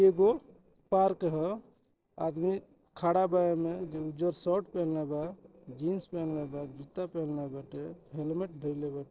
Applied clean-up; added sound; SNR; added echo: neural separator model SepFormer DNS4.